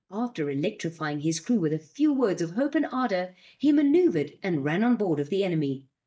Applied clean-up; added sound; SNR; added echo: neural mask model DeepFilterNet 3.